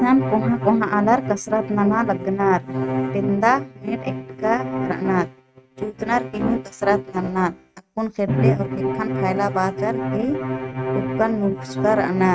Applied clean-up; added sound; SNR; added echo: neural mask model RNNoise.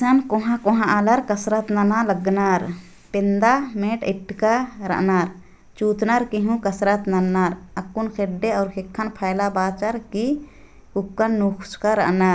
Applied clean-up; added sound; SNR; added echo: none; none; none; none.